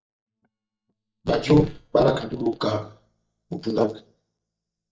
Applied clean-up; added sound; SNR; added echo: neural mask model DeepFilterNet 3.